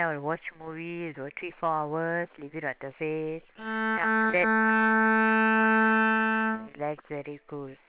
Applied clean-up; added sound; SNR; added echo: neural separator model SepFormer WHAM!.